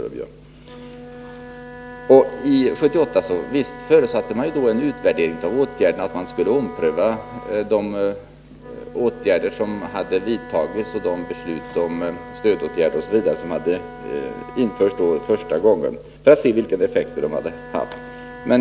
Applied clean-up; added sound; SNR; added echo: none; Wind instrument, woodwind instrument; 17 dB; none.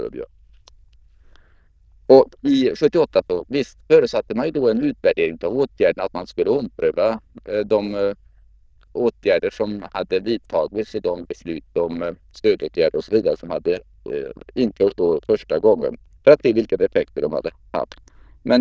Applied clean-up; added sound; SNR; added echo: neural diffusion model UNIVERSE++.